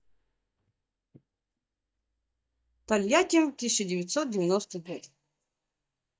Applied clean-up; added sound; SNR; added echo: neural mask model DeepFilterNet 3.